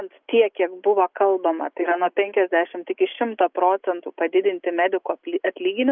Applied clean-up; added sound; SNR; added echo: neural mask model Resemble Enhance denoiser.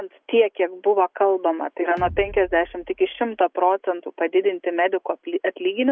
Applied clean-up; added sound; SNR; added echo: none; Bass drum; 17 dB; none.